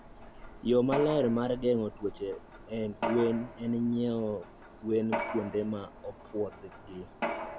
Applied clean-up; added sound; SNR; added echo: none; Mechanisms; 9 dB; none.